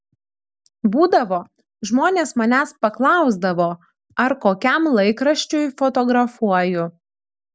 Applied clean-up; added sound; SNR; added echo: none; none; none; none.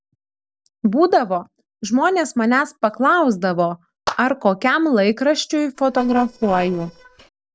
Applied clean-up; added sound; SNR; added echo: neural separator model SepFormer DNS4.